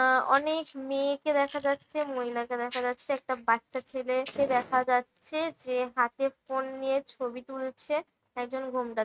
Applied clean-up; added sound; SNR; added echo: neural mask model RNNoise.